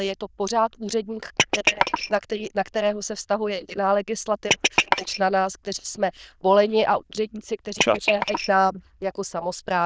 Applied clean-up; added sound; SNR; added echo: neural diffusion model UNIVERSE++.